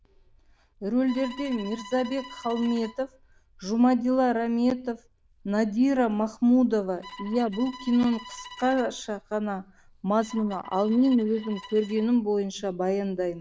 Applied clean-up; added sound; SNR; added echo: neural diffusion model UNIVERSE++.